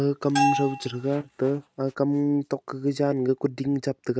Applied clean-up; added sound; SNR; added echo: neural mask model RNNoise.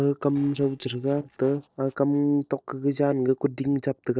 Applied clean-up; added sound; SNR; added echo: neural separator model SepFormer DNS4.